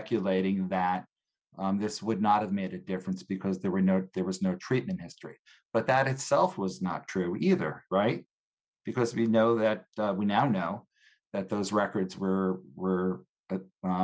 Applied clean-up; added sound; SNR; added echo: none; none; none; none.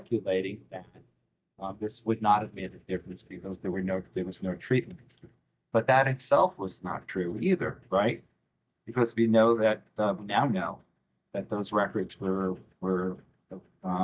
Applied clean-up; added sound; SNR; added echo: neural mask model DeepFilterNet 3.